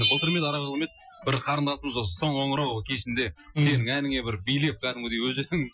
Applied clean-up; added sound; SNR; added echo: classical method Wiener filter.